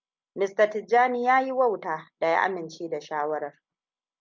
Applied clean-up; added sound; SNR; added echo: none; none; none; none.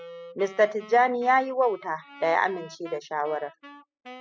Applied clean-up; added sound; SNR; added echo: classical method spectral subtraction.